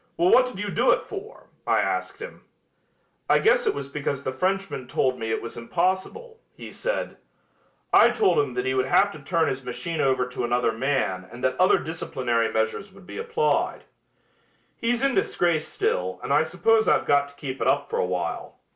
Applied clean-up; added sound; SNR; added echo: none; none; none; none.